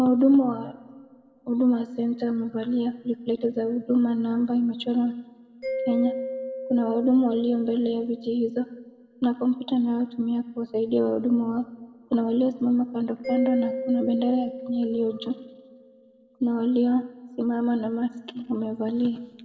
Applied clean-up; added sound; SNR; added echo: none; Mallet percussion; 14 dB; reverberation time 1.1 s.